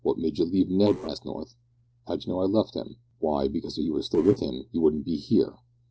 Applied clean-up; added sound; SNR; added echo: neural separator model SepFormer DNS4.